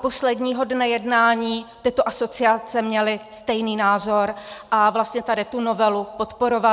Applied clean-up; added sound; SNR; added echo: none; none; none; none.